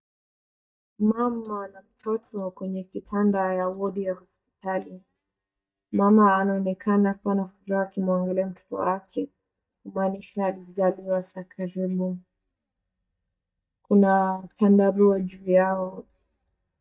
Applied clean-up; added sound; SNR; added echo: neural mask model DeepFilterNet 3.